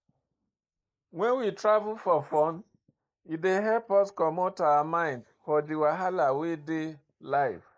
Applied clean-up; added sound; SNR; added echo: neural mask model Resemble Enhance denoiser.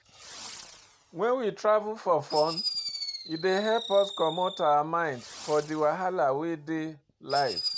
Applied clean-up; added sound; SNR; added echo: none; Fireworks; 10 dB; none.